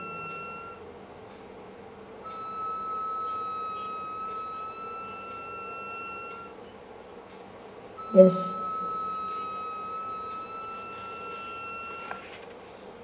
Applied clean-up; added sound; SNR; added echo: none; Wind instrument, woodwind instrument; 6 dB; none.